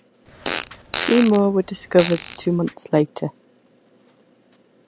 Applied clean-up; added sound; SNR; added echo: none; Fart; 9 dB; none.